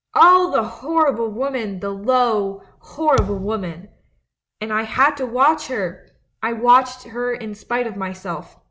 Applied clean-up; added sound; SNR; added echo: none; Thump, thud; 8 dB; none.